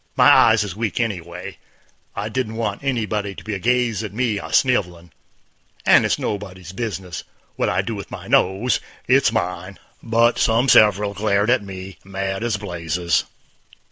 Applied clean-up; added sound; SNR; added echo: none; none; none; none.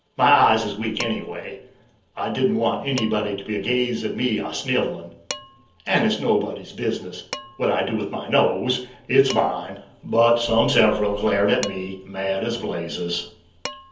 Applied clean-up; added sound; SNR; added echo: none; Dishes, pots, and pans; 19 dB; reverberation time 0.7 s.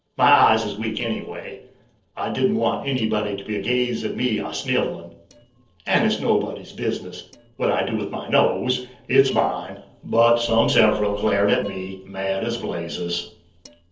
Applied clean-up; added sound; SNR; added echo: neural separator model SepFormer DNS4.